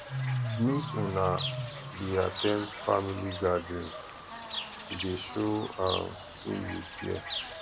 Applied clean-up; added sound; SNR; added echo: none; Bird / Fowl; 4 dB; none.